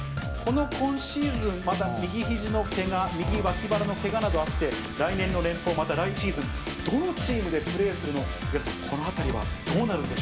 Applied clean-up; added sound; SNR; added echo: none; Drum kit; 4 dB; none.